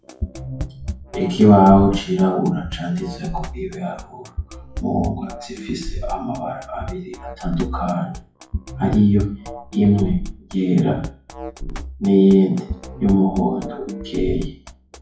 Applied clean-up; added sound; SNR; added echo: classical method WPE with log-MMSE.